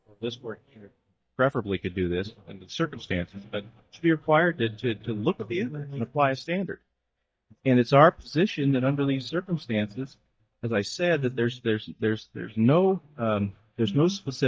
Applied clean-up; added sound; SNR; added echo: neural mask model DeepFilterNet 3.